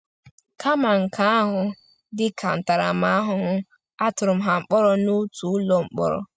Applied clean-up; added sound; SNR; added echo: none; none; none; none.